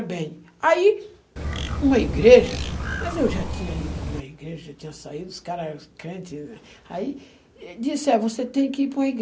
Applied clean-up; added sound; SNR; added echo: none; Bird; 5 dB; none.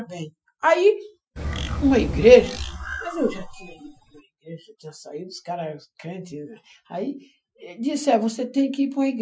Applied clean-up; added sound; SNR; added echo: classical method Wiener filter.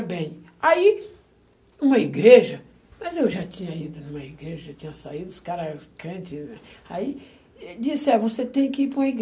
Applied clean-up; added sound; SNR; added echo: none; none; none; none.